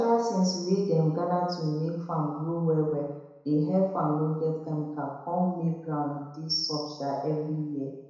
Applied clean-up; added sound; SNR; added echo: none; none; none; reverberation time 1.0 s.